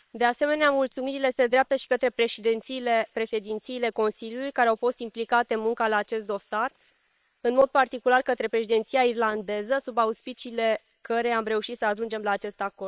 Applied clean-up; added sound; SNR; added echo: neural separator model SepFormer WHAM!.